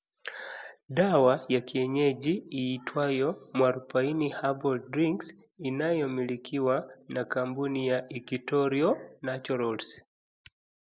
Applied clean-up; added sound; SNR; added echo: none; none; none; none.